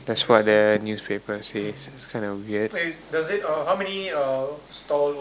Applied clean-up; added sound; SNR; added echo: none; none; none; none.